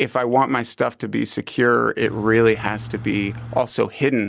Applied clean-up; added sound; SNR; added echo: none; Engine / Truck; 12 dB; none.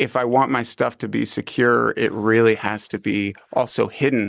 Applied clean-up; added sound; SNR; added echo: neural mask model Resemble Enhance denoiser.